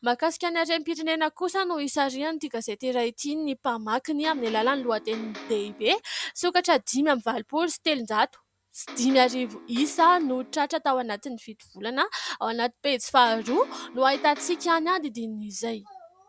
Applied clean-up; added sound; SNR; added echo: none; Electric guitar; 16 dB; none.